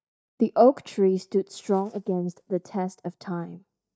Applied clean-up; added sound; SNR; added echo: neural mask model DeepFilterNet 3.